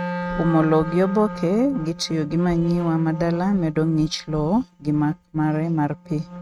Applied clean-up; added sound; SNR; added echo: neural mask model RNNoise.